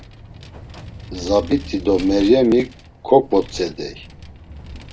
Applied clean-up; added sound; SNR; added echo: none; Vehicle; 15 dB; none.